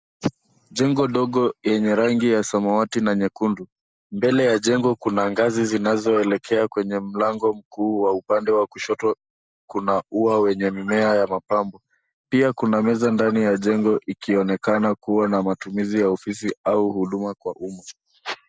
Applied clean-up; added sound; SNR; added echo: none; none; none; none.